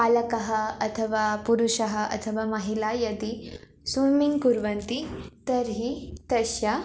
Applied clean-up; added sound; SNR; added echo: none; none; none; none.